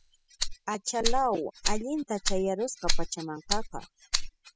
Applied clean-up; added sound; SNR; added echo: classical method spectral subtraction.